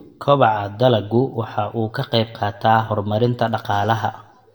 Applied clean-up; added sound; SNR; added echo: none; none; none; reverberation time 0.5 s.